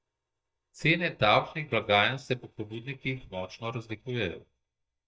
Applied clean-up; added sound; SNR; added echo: neural mask model DeepFilterNet 3.